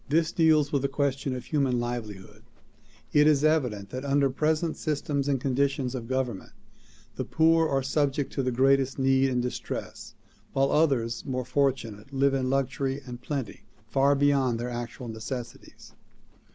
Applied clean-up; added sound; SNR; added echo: none; Livestock, farm animals, working animals; 19 dB; none.